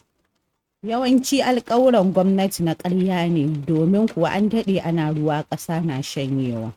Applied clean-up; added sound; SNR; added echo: neural mask model RNNoise.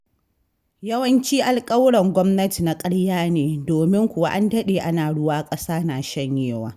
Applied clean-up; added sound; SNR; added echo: none; none; none; none.